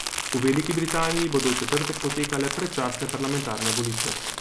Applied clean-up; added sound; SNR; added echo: none; Crumpling, crinkling; 2 dB; none.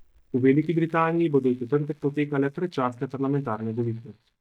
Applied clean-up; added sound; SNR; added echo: neural mask model DeepFilterNet 3.